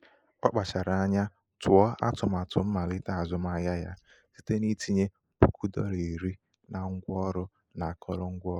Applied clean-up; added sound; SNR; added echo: neural mask model Resemble Enhance denoiser.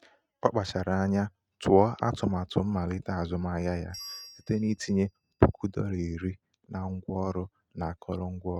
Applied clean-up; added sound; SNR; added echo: neural mask model RNNoise.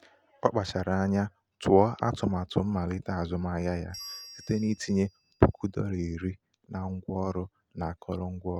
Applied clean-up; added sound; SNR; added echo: none; Bell; 19 dB; none.